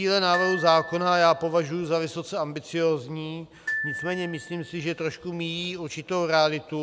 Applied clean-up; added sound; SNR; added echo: none; Glockenspiel; 10 dB; none.